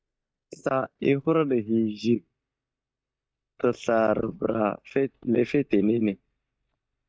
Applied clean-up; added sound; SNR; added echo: neural mask model DeepFilterNet 3.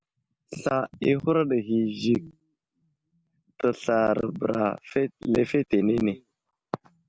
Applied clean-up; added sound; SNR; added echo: none; none; none; none.